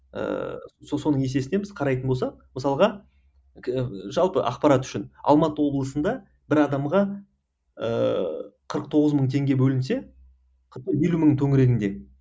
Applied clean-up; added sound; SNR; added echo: none; none; none; none.